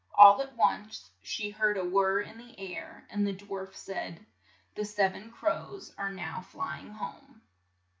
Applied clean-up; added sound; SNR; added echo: none; none; none; none.